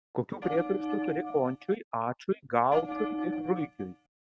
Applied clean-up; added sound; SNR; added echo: neural mask model RNNoise.